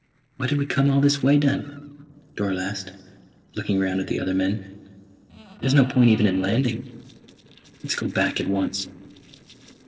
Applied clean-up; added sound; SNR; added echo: neural separator model SepFormer DNS4.